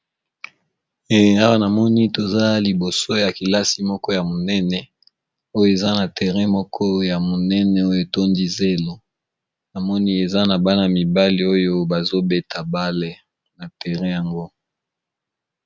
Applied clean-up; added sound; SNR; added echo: none; none; none; none.